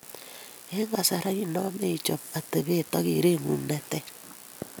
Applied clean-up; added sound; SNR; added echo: none; none; none; none.